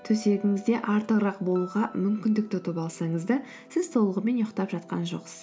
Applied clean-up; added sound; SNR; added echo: none; none; none; none.